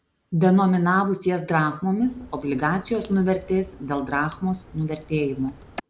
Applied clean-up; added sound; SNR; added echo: none; Crack; 20 dB; none.